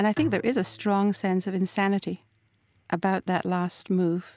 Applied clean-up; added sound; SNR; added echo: none; Bowed string instrument; 19 dB; none.